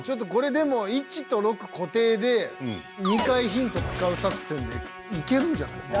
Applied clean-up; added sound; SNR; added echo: none; Musical instrument; 16 dB; none.